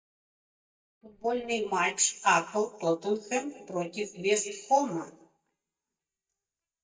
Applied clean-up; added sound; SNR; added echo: neural mask model DeepFilterNet 3.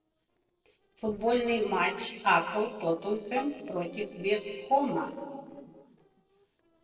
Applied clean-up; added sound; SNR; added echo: neural separator model SepFormer DNS4.